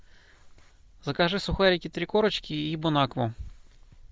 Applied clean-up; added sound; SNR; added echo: none; none; none; none.